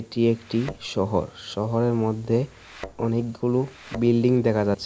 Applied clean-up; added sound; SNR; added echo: none; Thump, thud; 18 dB; none.